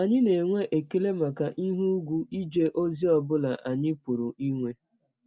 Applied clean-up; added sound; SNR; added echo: none; none; none; none.